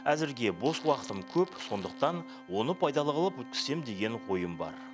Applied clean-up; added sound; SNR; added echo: none; Fart + Organ; 15 dB; none.